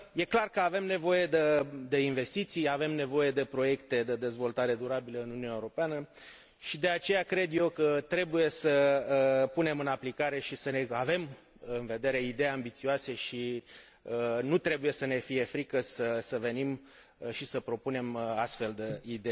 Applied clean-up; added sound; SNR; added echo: none; none; none; none.